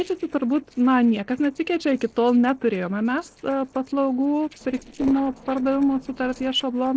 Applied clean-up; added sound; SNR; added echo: neural separator model SepFormer DNS4.